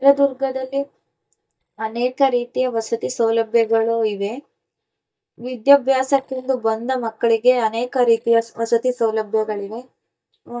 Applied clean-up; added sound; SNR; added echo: neural mask model DeepFilterNet 3.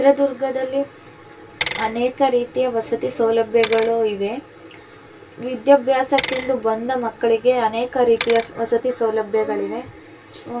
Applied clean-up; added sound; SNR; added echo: none; Bicycle; 11 dB; reverberation time 0.1 s.